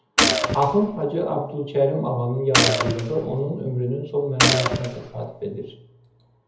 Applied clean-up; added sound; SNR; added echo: none; Gunshot, gunfire; -1 dB; reverberation time 0.7 s.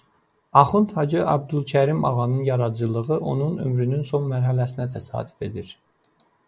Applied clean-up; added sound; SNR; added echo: none; none; none; none.